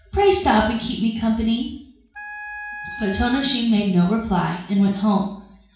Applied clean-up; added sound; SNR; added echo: none; Wind instrument, woodwind instrument; 15 dB; reverberation time 0.6 s.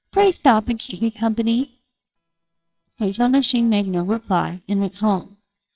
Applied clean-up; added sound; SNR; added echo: neural separator model SepFormer WHAMR!.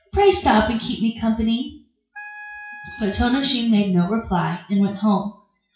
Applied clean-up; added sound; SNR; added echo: classical method WPE with log-MMSE.